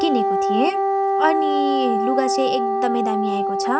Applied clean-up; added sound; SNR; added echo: none; Wind instrument, woodwind instrument; -3 dB; none.